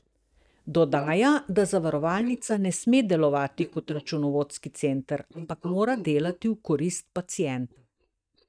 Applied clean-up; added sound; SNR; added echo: neural mask model DeepFilterNet 3.